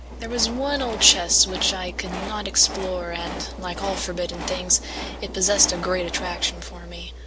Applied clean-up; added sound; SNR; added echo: none; Train; 11 dB; none.